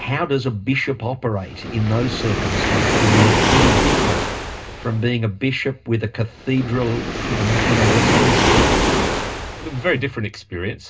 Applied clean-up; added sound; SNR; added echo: none; Waves, surf; -2 dB; reverberation time 0.2 s.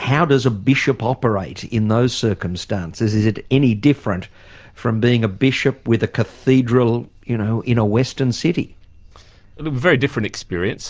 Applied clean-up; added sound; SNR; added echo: none; none; none; none.